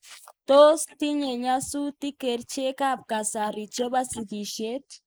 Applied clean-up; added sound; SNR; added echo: neural mask model Resemble Enhance denoiser.